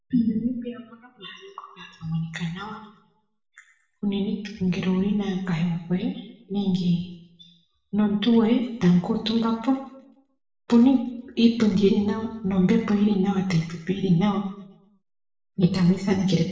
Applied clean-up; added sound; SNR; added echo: none; none; none; reverberation time 0.7 s.